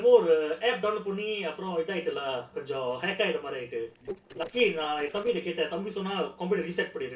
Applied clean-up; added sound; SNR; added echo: neural separator model SepFormer DNS4.